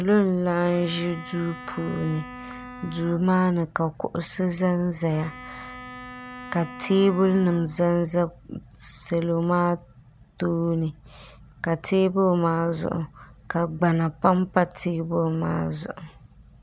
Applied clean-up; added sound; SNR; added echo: none; Bowed string instrument; 17 dB; none.